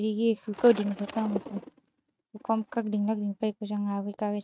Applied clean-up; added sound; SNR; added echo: neural mask model RNNoise.